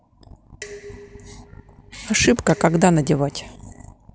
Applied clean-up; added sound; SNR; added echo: none; Dishes, pots, and pans; 20 dB; none.